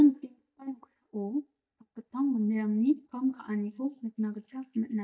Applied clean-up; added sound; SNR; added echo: neural mask model DeepFilterNet 3.